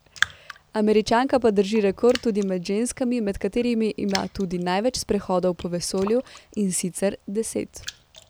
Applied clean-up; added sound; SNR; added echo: none; Raindrop; 15 dB; none.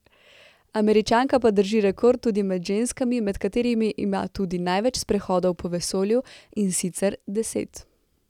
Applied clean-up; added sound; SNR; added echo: none; none; none; none.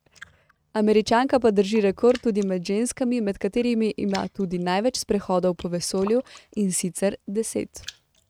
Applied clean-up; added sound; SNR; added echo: neural mask model RNNoise.